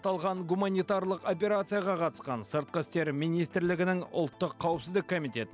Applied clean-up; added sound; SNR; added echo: none; none; none; none.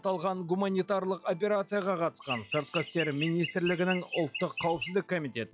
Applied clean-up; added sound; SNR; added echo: classical method log-MMSE.